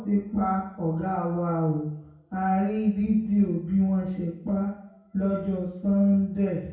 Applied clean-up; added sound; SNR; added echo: none; none; none; reverberation time 0.6 s.